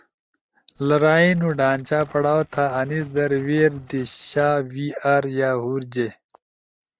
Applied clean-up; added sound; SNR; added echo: neural mask model RNNoise.